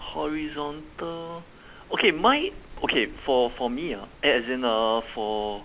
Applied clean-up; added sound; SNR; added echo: none; Rain; 19 dB; none.